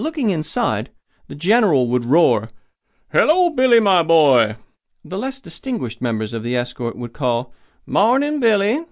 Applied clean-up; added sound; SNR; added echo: none; none; none; none.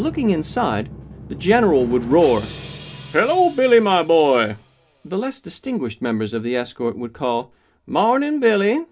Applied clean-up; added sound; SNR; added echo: none; Drum; 18 dB; reverberation time 0.3 s.